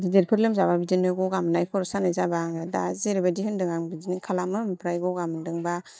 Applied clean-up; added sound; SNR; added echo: neural mask model DeepFilterNet 3.